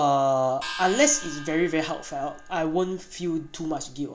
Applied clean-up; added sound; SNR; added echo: none; Gong; 14 dB; none.